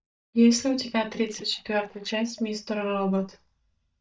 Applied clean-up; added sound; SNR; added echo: neural mask model DeepFilterNet 3.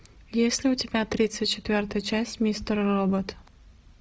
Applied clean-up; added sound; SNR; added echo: none; none; none; none.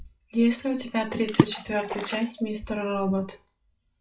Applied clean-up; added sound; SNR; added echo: classical method WPE with log-MMSE.